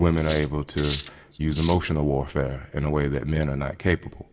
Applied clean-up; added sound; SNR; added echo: none; Cutlery, silverware; 6 dB; reverberation time 1.1 s.